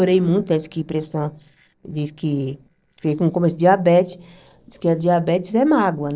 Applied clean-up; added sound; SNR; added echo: neural separator model SepFormer DNS4.